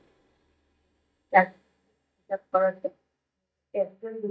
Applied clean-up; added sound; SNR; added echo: neural mask model DeepFilterNet 3.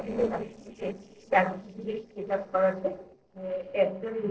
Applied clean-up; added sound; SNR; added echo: neural separator model SepFormer DNS4.